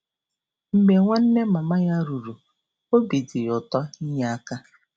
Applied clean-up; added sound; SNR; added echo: none; none; none; none.